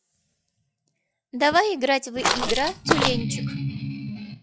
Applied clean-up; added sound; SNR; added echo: classical method log-MMSE.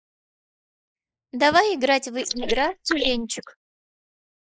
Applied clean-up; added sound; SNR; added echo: neural mask model Resemble Enhance denoiser.